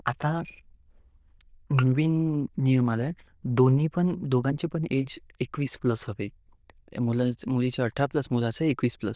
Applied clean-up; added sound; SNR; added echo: neural diffusion model UNIVERSE++.